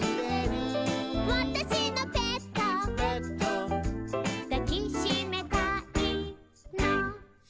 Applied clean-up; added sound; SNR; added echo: none; none; none; none.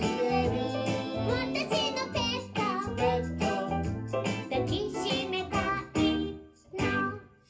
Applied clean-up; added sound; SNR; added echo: none; none; none; reverberation time 0.3 s.